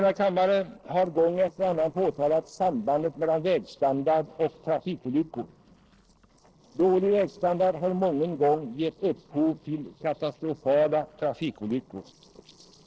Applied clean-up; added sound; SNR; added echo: neural separator model SepFormer DNS4.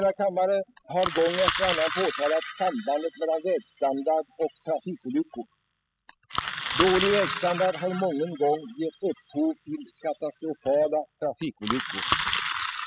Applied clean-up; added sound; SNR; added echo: classical method spectral subtraction.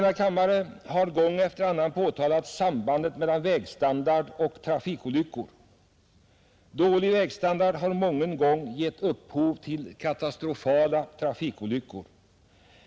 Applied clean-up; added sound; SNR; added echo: none; none; none; none.